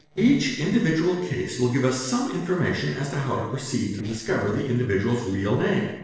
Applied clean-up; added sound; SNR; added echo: neural separator model SepFormer DNS4.